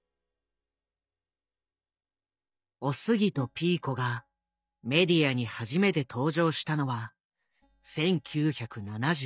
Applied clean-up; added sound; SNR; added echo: neural mask model DeepFilterNet 3.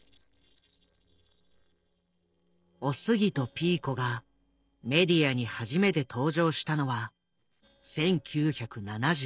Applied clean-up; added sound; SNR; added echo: neural separator model SepFormer DNS4.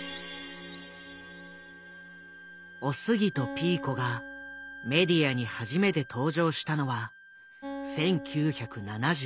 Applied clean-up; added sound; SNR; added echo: none; Acoustic guitar + Wind instrument, woodwind instrument; 13 dB; none.